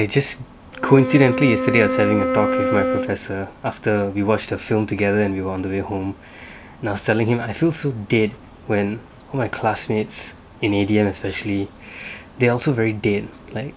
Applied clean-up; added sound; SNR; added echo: none; Wind instrument, woodwind instrument; 2 dB; none.